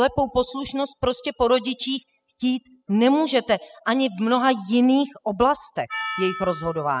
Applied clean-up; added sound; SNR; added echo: classical method spectral subtraction.